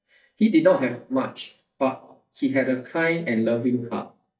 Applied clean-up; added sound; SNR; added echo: neural mask model DeepFilterNet 3.